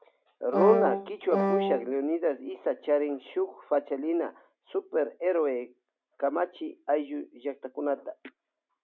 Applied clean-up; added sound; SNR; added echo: none; Wind instrument, woodwind instrument; -1 dB; none.